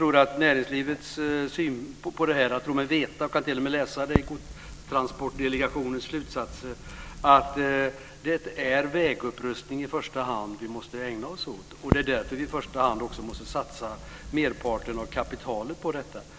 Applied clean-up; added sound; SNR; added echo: none; Crackle; 11 dB; none.